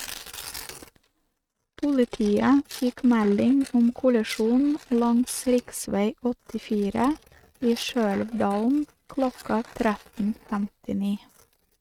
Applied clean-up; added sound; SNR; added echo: neural mask model RNNoise.